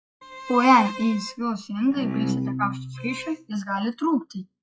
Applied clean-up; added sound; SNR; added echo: classical method log-MMSE.